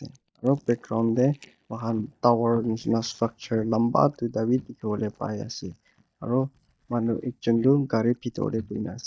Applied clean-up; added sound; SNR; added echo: neural mask model DeepFilterNet 3.